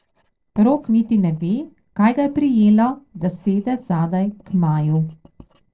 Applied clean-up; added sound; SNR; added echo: neural separator model SepFormer DNS4.